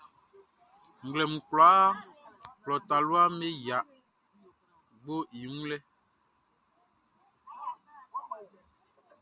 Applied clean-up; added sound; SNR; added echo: none; none; none; none.